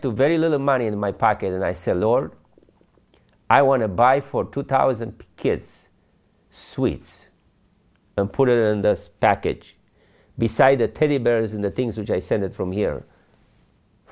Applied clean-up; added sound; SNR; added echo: none; none; none; none.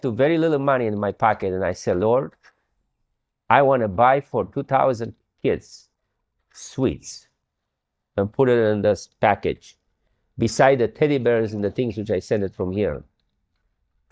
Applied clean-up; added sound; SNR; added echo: neural mask model DeepFilterNet 3.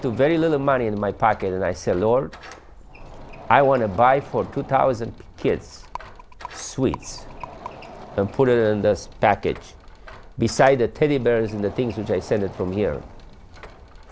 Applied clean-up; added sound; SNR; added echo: none; Door + Rattle; 17 dB; none.